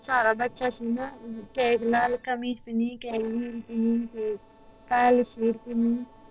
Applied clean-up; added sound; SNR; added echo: neural separator model SepFormer DNS4.